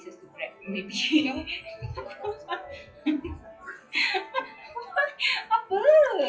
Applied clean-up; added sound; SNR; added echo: classical method WPE with log-MMSE.